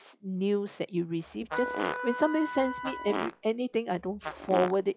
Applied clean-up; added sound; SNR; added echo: classical method log-MMSE.